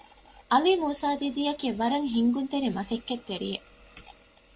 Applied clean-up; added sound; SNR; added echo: none; none; none; none.